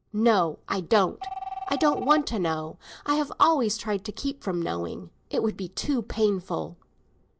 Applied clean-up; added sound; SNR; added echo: none; Telephone; 13 dB; none.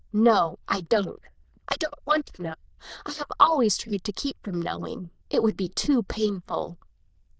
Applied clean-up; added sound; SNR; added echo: neural diffusion model UNIVERSE++.